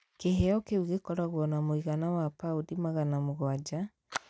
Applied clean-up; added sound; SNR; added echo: none; Fire; 20 dB; none.